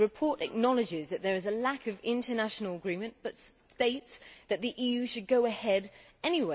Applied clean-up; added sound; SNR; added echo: none; none; none; none.